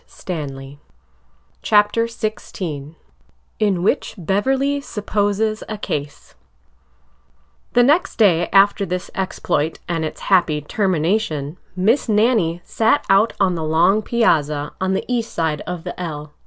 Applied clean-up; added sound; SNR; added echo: none; none; none; none.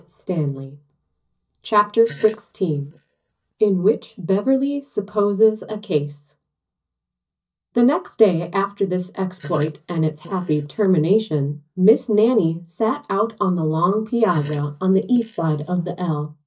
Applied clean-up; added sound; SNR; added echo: neural mask model DeepFilterNet 3.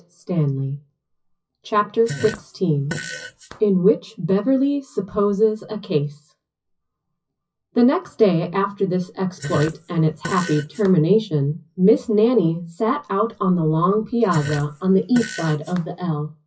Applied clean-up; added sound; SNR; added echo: classical method WPE with log-MMSE.